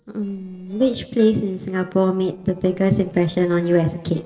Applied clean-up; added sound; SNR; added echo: neural separator model SepFormer DNS4.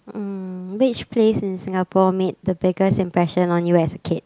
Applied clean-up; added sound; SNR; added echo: none; none; none; none.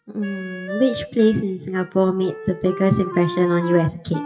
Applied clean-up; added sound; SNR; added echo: classical method WPE with log-MMSE.